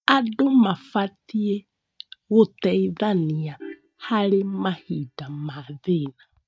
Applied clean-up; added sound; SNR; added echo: neural mask model DeepFilterNet 3.